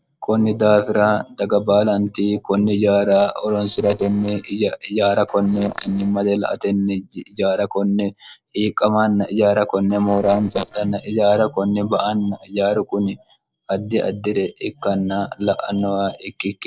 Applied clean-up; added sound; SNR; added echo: neural separator model SepFormer DNS4.